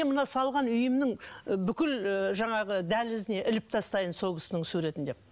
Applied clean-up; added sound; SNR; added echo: none; none; none; none.